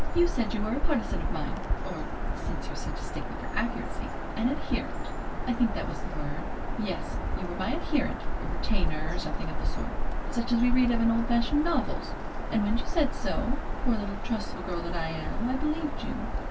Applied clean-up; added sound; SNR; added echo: none; Bird vocalization, bird call, bird song; -2 dB; reverberation time 0.1 s.